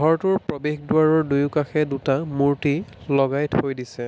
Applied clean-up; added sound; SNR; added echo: none; none; none; none.